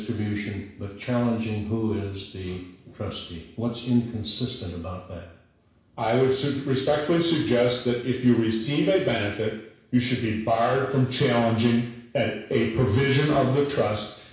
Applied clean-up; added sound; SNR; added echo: none; none; none; reverberation time 0.7 s.